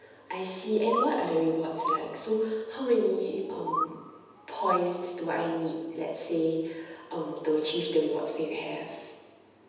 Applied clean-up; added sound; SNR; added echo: none; Bird; 6 dB; reverberation time 1.1 s.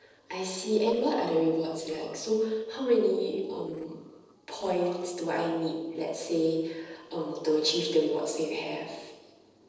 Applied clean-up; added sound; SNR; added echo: neural separator model SepFormer DNS4.